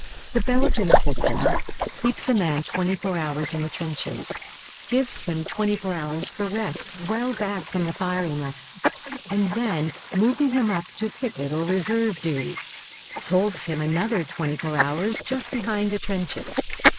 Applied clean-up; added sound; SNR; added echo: neural mask model Resemble Enhance denoiser.